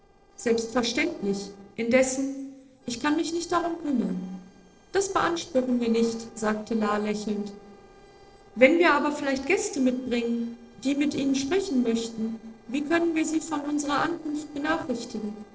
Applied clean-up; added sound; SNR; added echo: neural separator model SepFormer DNS4.